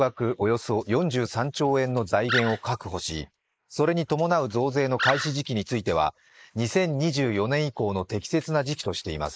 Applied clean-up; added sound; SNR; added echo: neural mask model Resemble Enhance denoiser.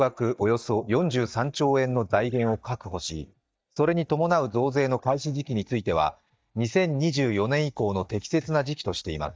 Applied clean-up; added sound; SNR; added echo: neural mask model DeepFilterNet 3.